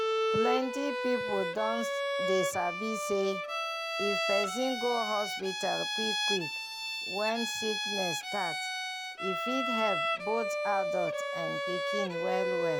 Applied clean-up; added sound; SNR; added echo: none; Bowed string instrument; -2 dB; none.